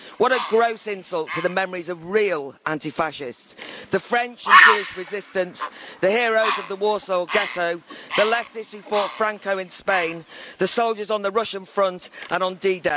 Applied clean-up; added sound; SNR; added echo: none; Bird; 3 dB; none.